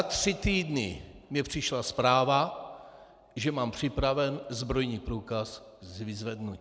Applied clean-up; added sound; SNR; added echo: none; none; none; none.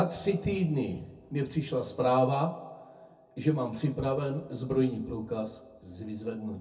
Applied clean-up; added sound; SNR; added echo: none; none; none; reverberation time 0.3 s.